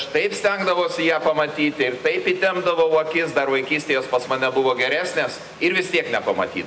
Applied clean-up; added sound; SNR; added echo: none; none; none; none.